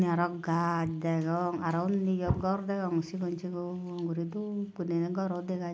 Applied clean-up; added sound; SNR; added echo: none; none; none; none.